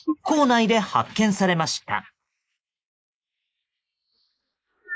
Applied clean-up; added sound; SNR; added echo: neural mask model Resemble Enhance denoiser.